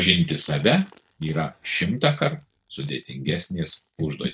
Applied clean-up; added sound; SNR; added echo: neural mask model DeepFilterNet 3.